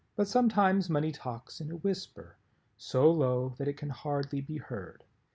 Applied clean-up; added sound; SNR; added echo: none; none; none; none.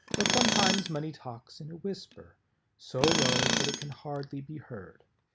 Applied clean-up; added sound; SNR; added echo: none; Tools; -2 dB; none.